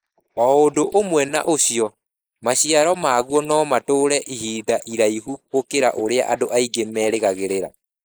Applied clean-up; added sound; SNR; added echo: neural mask model Resemble Enhance denoiser.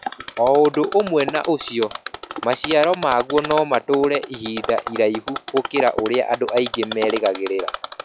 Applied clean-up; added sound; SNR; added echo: classical method log-MMSE.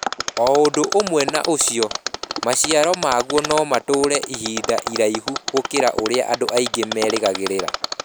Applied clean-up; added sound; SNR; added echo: none; Mechanisms; 7 dB; none.